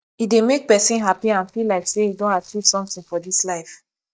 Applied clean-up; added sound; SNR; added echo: neural mask model DeepFilterNet 3.